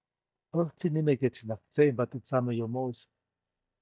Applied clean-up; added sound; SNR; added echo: neural mask model DeepFilterNet 3.